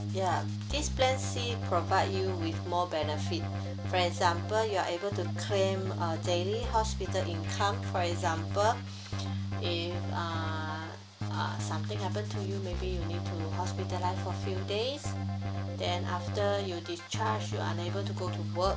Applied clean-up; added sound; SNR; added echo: none; Keyboard (musical); 1 dB; none.